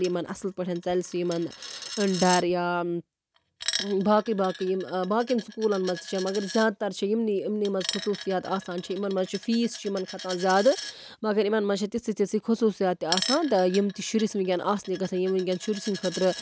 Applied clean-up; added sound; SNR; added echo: none; Coin (dropping); 13 dB; none.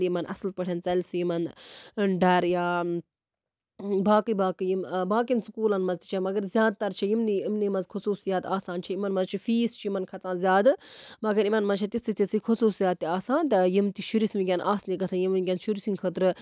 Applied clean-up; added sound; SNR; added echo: none; none; none; none.